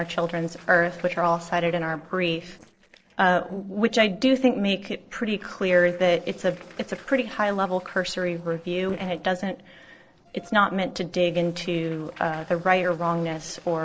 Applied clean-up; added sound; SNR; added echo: neural separator model SepFormer DNS4.